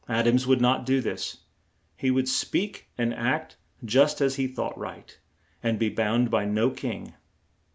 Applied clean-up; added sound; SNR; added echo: none; none; none; none.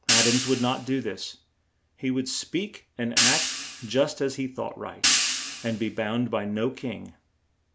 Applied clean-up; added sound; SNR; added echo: none; Hi-hat; -1 dB; none.